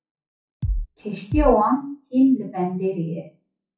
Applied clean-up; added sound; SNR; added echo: classical method WPE with log-MMSE.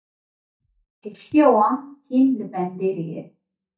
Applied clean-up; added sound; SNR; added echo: neural mask model DeepFilterNet 3.